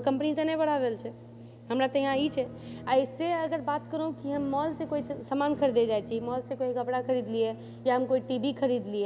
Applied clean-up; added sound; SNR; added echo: none; Brass instrument + Guitar; 16 dB; none.